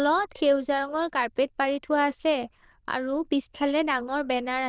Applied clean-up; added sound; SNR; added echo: neural diffusion model UNIVERSE++.